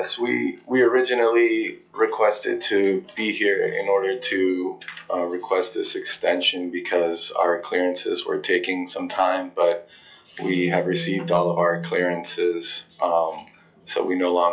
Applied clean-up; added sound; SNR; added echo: classical method log-MMSE.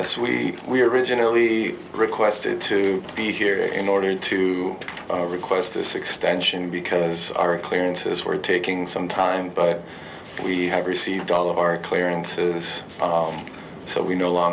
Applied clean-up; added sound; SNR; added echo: none; none; none; none.